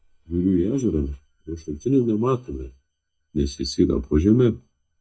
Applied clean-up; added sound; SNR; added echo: neural mask model DeepFilterNet 3.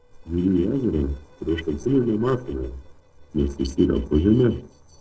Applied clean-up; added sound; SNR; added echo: neural separator model SepFormer DNS4.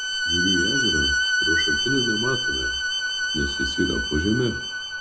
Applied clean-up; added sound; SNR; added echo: none; Bowed string instrument; -3 dB; reverberation time 0.3 s.